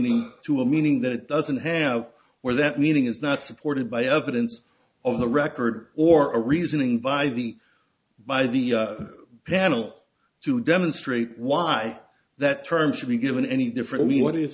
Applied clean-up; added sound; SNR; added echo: none; none; none; none.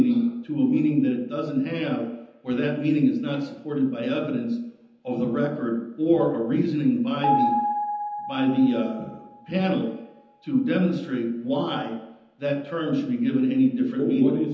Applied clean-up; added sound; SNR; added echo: none; Piano; 5 dB; reverberation time 0.9 s.